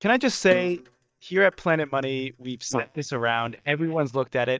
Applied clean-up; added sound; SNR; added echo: neural mask model DeepFilterNet 3.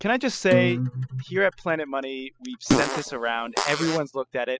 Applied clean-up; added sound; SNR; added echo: classical method spectral subtraction.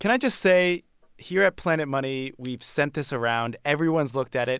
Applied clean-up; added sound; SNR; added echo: none; none; none; none.